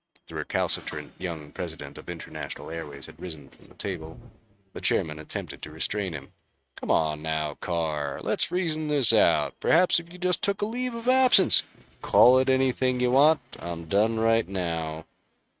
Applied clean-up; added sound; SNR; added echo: neural mask model RNNoise.